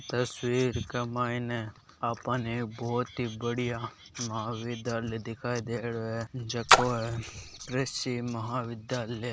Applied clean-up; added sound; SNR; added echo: none; Splash, splatter; -4 dB; none.